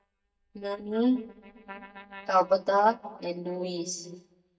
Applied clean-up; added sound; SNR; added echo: neural mask model DeepFilterNet 3.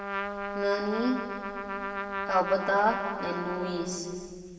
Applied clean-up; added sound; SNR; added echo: none; Trumpet; 4 dB; reverberation time 2.3 s.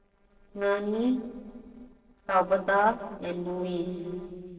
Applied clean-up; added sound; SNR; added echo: neural separator model SepFormer DNS4.